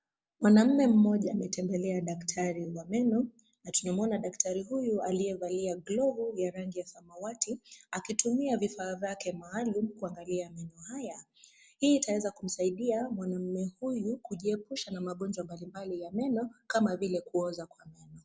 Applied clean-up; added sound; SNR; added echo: none; none; none; none.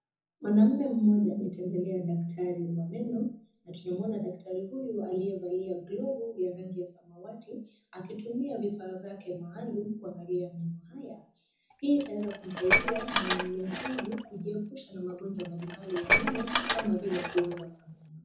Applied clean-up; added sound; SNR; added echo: none; Dishes, pots, and pans; 0 dB; reverberation time 0.5 s.